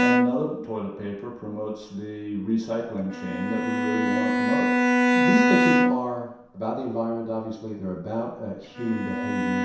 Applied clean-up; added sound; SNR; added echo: none; Bowed string instrument; -4 dB; reverberation time 0.7 s.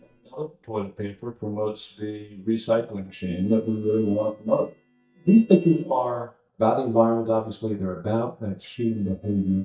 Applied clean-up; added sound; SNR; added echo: neural mask model DeepFilterNet 3.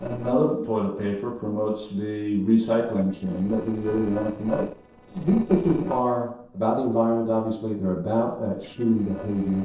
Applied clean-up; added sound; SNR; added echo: neural separator model SepFormer DNS4.